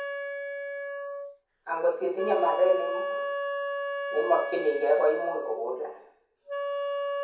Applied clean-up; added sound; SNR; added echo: none; Wind instrument, woodwind instrument; 4 dB; reverberation time 0.6 s.